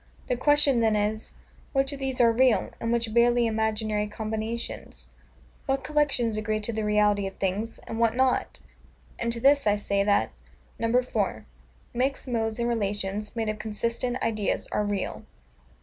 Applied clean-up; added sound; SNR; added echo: none; none; none; none.